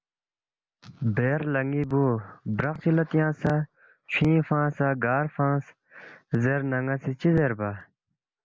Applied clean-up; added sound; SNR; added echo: none; none; none; none.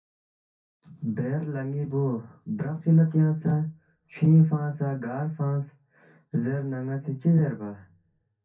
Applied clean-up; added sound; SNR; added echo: none; none; none; reverberation time 0.3 s.